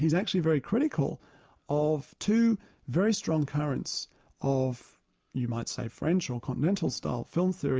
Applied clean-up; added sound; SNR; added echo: none; none; none; none.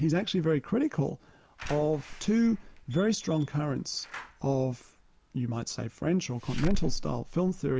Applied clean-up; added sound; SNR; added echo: none; Slam / Alarm; 8 dB; none.